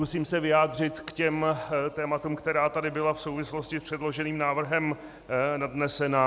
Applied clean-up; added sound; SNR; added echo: none; none; none; none.